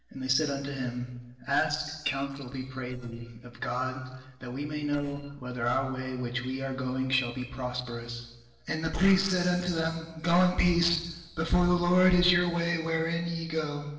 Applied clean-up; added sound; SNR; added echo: neural separator model SepFormer DNS4.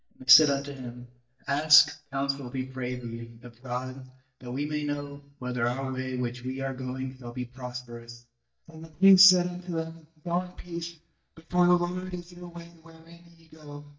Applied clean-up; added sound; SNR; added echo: neural mask model DeepFilterNet 3.